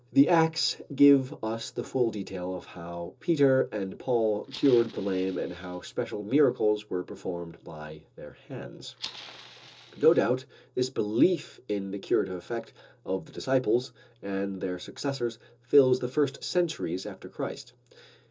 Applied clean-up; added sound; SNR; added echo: neural separator model SepFormer DNS4.